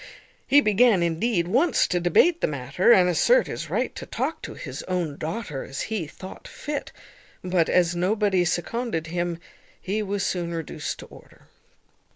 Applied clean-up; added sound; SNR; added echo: none; none; none; none.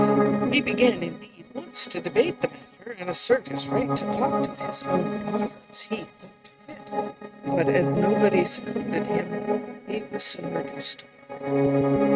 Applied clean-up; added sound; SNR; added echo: neural mask model RNNoise.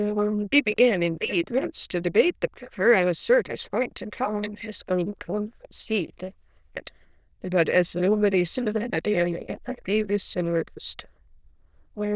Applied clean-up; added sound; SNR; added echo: neural diffusion model UNIVERSE++.